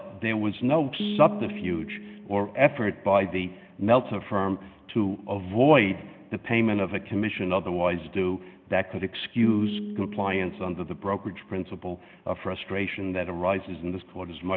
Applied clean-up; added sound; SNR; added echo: none; Piano; 11 dB; none.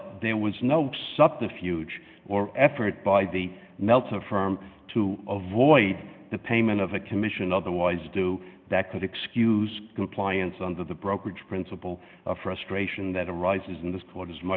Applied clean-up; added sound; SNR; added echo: none; none; none; none.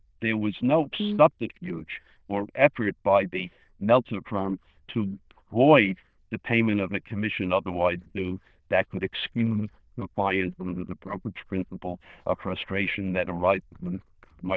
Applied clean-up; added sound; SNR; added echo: neural diffusion model UNIVERSE++.